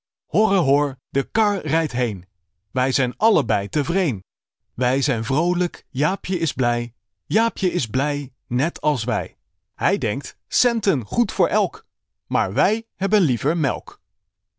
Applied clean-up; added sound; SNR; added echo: none; none; none; none.